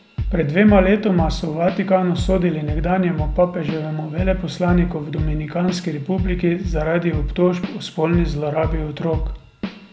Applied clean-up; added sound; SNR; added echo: none; Drum / Drum kit; 7 dB; none.